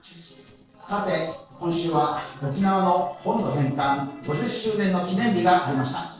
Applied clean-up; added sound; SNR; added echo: neural separator model SepFormer DNS4.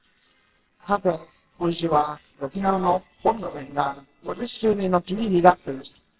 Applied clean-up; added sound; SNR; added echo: neural separator model SepFormer WHAMR!.